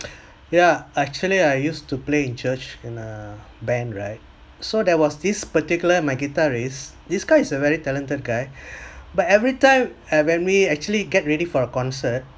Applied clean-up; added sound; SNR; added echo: none; none; none; none.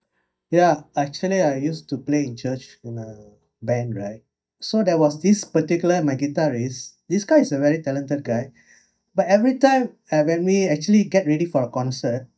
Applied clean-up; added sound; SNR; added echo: neural mask model DeepFilterNet 3.